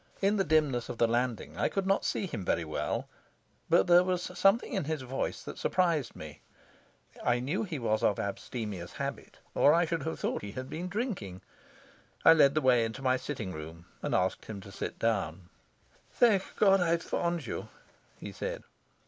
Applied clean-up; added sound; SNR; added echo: none; none; none; none.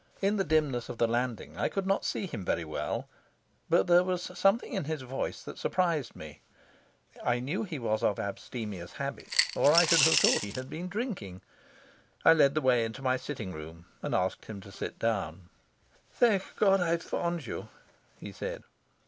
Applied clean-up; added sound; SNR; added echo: none; Coin (dropping) / Glass; -1 dB; none.